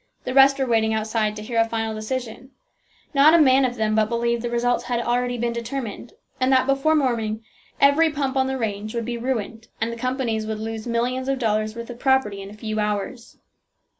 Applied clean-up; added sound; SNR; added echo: none; none; none; none.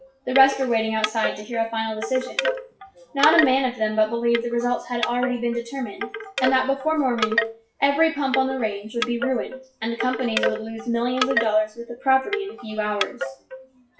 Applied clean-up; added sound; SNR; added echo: classical method WPE with log-MMSE.